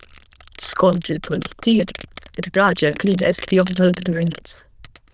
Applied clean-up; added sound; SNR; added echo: neural diffusion model UNIVERSE++.